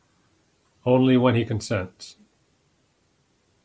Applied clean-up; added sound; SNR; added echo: none; none; none; none.